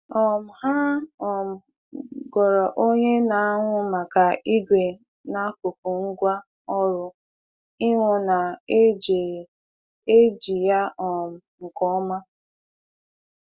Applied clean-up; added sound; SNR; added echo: none; none; none; none.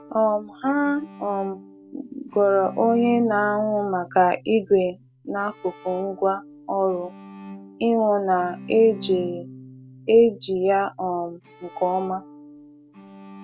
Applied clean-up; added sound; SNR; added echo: none; Bowed string instrument; 18 dB; none.